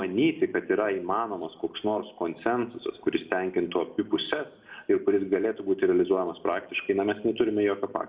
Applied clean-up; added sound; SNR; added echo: none; none; none; reverberation time 1.6 s.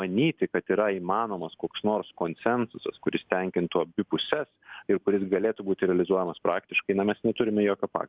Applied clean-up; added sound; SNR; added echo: none; none; none; none.